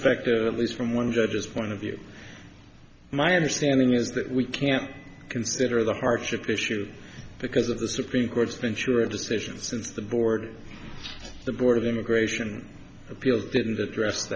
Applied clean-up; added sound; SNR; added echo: none; none; none; none.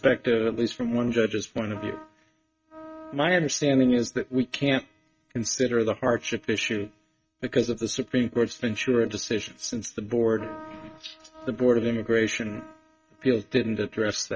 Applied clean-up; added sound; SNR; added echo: neural mask model RNNoise.